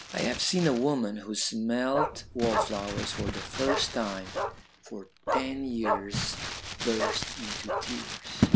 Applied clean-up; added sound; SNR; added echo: none; Crumpling, crinkling + Bark; 1 dB; none.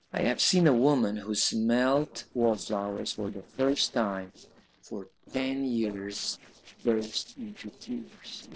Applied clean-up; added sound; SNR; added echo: neural separator model SepFormer DNS4.